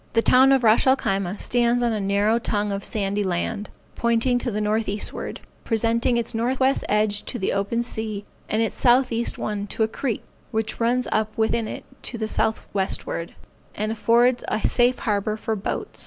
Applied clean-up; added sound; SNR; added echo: none; none; none; none.